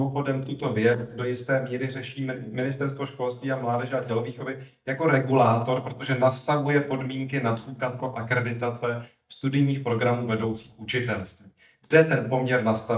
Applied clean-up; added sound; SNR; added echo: neural mask model DeepFilterNet 3.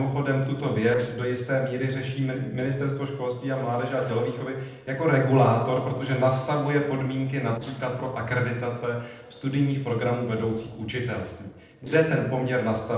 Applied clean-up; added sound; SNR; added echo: neural separator model SepFormer DNS4.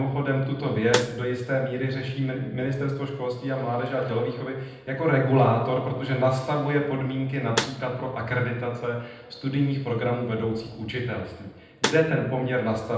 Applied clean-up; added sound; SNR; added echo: none; Snare drum; 4 dB; reverberation time 0.8 s.